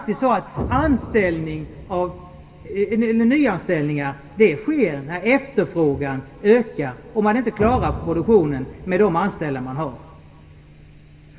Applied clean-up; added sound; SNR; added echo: none; Explosion; 12 dB; reverberation time 1.0 s.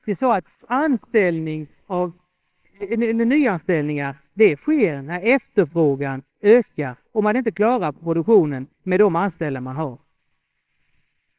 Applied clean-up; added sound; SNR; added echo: neural separator model SepFormer WHAMR!.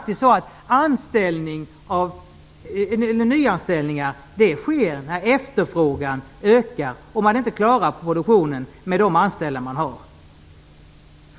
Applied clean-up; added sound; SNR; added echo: none; none; none; none.